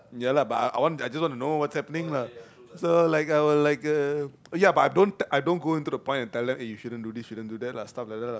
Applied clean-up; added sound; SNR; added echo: none; none; none; none.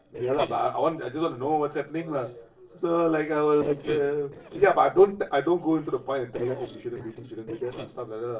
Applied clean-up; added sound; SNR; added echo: neural separator model SepFormer DNS4.